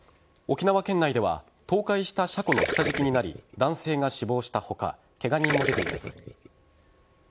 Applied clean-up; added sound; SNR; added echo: none; Gurgling; 4 dB; none.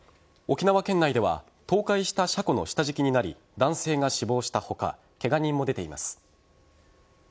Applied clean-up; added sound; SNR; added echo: none; none; none; none.